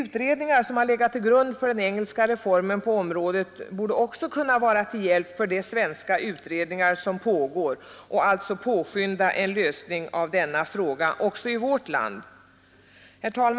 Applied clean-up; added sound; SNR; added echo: none; none; none; none.